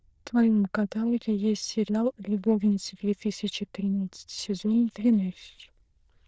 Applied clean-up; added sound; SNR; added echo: neural diffusion model UNIVERSE++.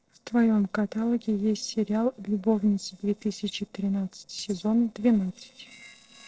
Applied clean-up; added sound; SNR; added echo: neural separator model SepFormer DNS4.